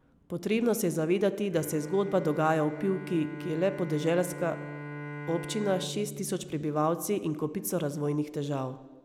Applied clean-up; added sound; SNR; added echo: none; Bowed string instrument; 13 dB; none.